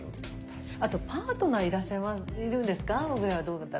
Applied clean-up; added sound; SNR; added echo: none; none; none; none.